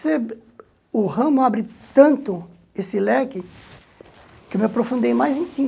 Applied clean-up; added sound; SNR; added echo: none; none; none; none.